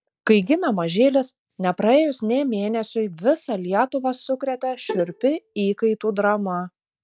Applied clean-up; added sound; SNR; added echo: neural mask model DeepFilterNet 3.